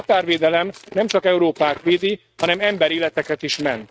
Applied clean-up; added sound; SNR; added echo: neural mask model RNNoise.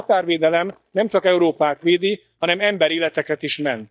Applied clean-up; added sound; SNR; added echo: neural mask model DeepFilterNet 3.